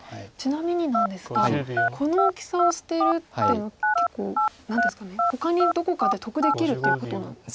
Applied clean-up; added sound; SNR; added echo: none; Telephone; -1 dB; none.